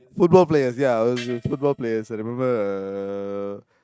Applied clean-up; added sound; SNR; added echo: neural mask model RNNoise.